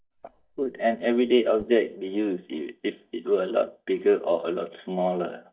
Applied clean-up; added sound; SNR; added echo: neural mask model DeepFilterNet 3.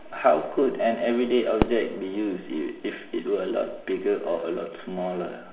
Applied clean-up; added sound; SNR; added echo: none; Fireworks; 12 dB; reverberation time 1.0 s.